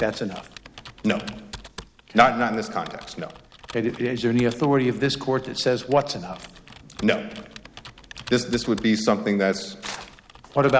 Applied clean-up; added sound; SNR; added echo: none; Computer keyboard; 19 dB; none.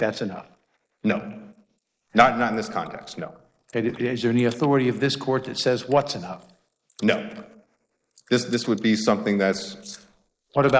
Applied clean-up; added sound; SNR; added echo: neural mask model Resemble Enhance denoiser.